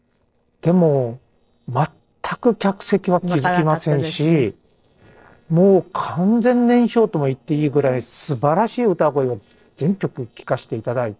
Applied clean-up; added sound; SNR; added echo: neural separator model SepFormer DNS4.